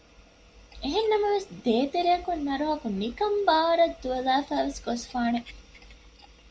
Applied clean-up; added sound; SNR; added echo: none; none; none; none.